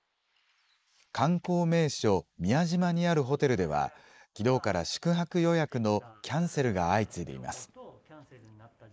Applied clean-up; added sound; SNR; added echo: neural mask model Resemble Enhance denoiser.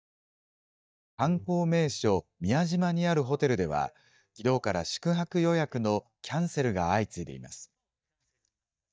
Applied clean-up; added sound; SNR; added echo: neural mask model DeepFilterNet 3.